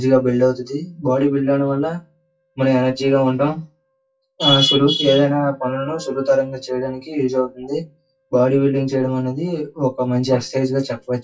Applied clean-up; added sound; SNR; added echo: classical method WPE with log-MMSE.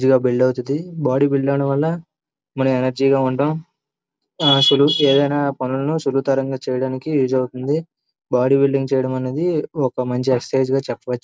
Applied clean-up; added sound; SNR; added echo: none; none; none; none.